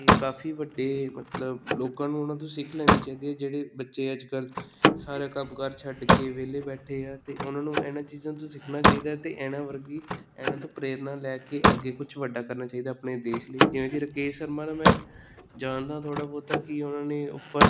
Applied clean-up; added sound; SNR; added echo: none; Slam; -4 dB; none.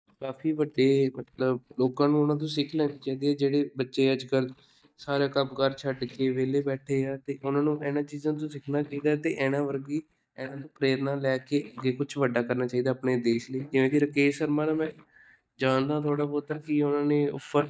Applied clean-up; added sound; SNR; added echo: neural mask model DeepFilterNet 3.